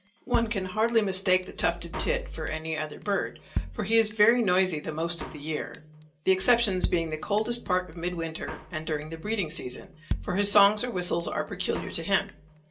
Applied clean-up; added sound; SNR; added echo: none; Drum kit; 12 dB; reverberation time 0.2 s.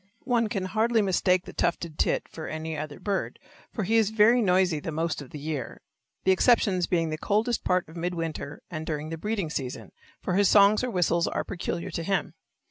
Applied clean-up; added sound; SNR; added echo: none; none; none; none.